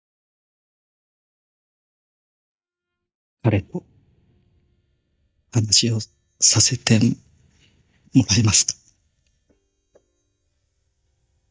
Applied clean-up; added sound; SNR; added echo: neural mask model DeepFilterNet 3.